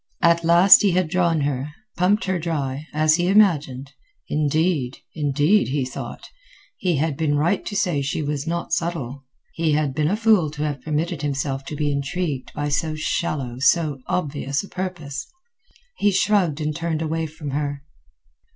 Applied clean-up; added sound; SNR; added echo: none; none; none; none.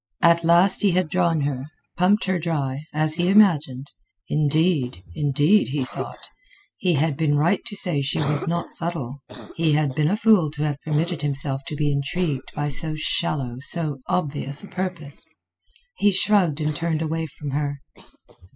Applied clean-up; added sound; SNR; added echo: classical method spectral subtraction.